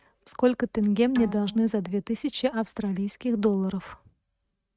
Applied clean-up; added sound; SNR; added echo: neural mask model RNNoise.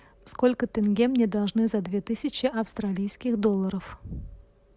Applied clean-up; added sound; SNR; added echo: none; none; none; none.